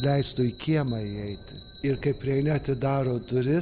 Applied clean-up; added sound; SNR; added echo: none; Bell; 12 dB; none.